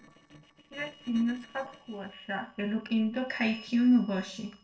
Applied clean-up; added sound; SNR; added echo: neural separator model SepFormer DNS4.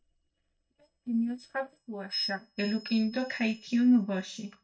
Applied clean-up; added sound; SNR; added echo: neural mask model DeepFilterNet 3.